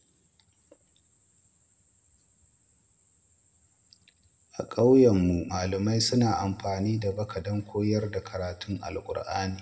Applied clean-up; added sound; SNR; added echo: none; none; none; reverberation time 1.6 s.